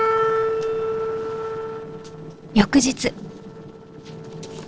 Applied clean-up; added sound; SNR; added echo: neural separator model SepFormer DNS4.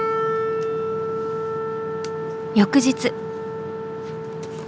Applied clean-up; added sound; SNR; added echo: none; Wind instrument, woodwind instrument; 1 dB; none.